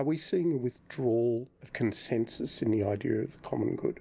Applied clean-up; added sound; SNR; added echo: none; none; none; none.